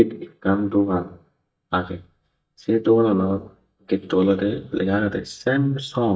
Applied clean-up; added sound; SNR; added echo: neural mask model DeepFilterNet 3.